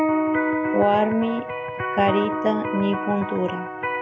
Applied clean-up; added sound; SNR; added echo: none; Electric guitar; 1 dB; none.